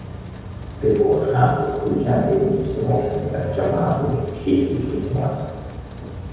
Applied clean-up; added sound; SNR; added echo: none; Rain; 11 dB; reverberation time 1.2 s.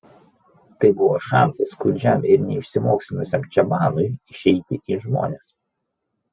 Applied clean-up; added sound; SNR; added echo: none; none; none; none.